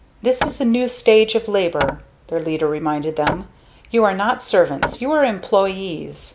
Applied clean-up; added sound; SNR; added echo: none; Hammer; 11 dB; none.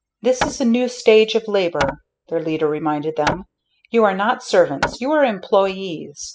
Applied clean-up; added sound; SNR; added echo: classical method spectral subtraction.